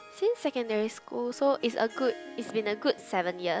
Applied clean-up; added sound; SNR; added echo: none; Harp; 18 dB; none.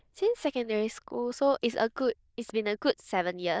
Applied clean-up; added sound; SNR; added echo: neural diffusion model UNIVERSE++.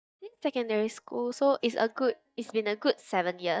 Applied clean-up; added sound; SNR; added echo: neural mask model DeepFilterNet 3.